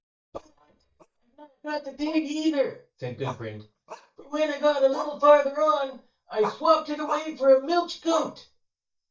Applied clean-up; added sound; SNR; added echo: neural mask model DeepFilterNet 3.